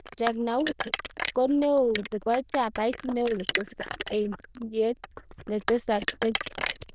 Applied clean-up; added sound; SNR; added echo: neural diffusion model UNIVERSE++.